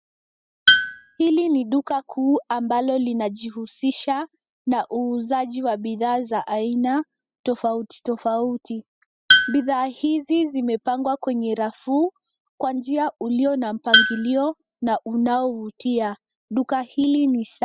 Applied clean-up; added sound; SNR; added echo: classical method spectral subtraction.